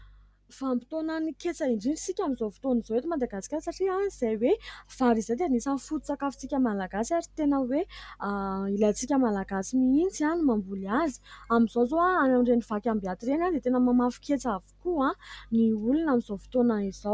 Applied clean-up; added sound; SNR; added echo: none; none; none; none.